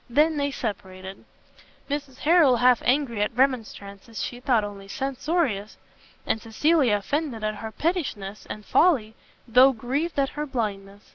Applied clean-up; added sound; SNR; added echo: none; none; none; none.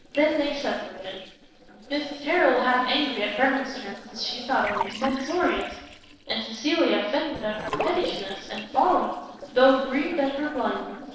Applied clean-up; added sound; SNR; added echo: neural separator model SepFormer DNS4.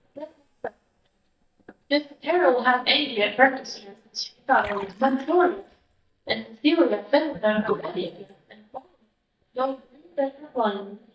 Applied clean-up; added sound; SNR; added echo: neural mask model DeepFilterNet 3.